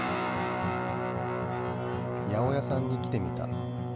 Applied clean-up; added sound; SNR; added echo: none; Guitar; -2 dB; none.